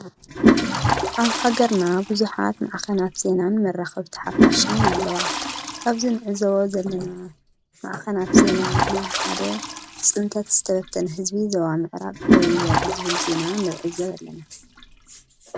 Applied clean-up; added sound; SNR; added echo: none; Toilet flush; 0 dB; none.